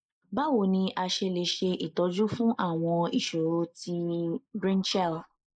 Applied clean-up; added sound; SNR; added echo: neural mask model Resemble Enhance denoiser.